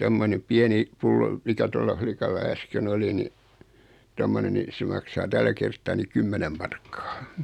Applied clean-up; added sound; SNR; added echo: none; none; none; none.